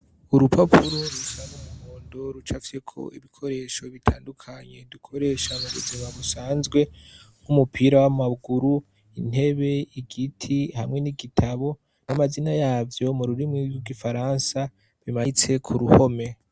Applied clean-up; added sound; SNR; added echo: none; Squeak; 13 dB; none.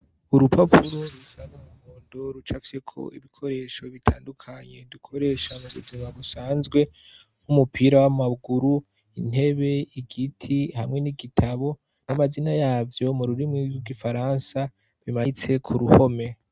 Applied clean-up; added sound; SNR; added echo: neural mask model RNNoise.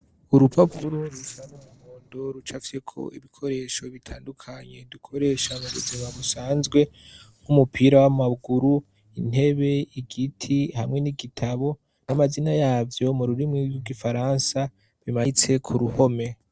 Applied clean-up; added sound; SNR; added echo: neural separator model SepFormer DNS4.